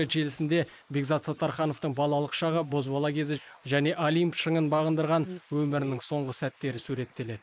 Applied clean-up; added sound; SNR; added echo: neural mask model Resemble Enhance denoiser.